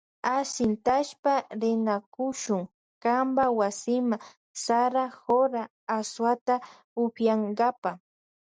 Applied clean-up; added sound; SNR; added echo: none; none; none; none.